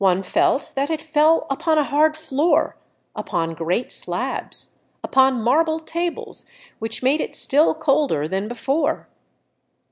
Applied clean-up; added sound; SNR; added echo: none; none; none; none.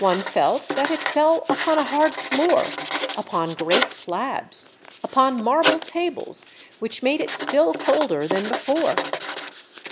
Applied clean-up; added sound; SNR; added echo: none; Writing; 4 dB; none.